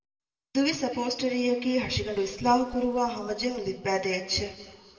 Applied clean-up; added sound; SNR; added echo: neural separator model SepFormer DNS4.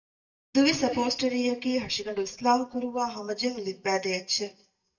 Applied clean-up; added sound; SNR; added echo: neural mask model DeepFilterNet 3.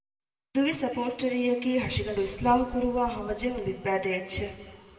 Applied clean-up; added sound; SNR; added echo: none; Bird; 15 dB; reverberation time 1.8 s.